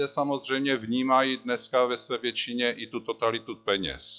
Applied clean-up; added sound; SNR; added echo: classical method log-MMSE.